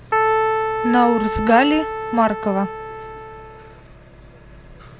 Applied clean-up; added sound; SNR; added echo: none; Keyboard (musical); 2 dB; none.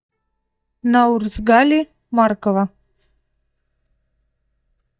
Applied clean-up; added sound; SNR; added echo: neural mask model DeepFilterNet 3.